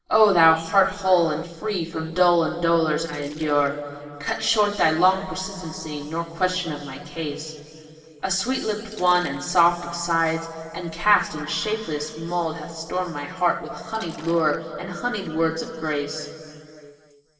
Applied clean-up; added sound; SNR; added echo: neural separator model SepFormer DNS4.